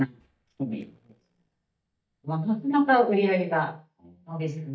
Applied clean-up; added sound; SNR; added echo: neural mask model DeepFilterNet 3.